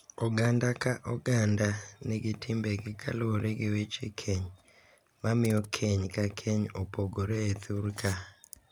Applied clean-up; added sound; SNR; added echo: none; none; none; none.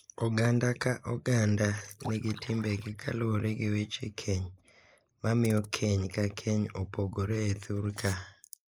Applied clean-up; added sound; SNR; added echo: neural mask model Resemble Enhance denoiser.